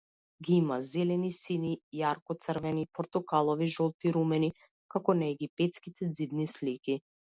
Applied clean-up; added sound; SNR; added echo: none; none; none; none.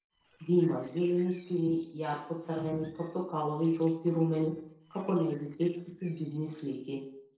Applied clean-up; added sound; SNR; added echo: neural separator model SepFormer DNS4.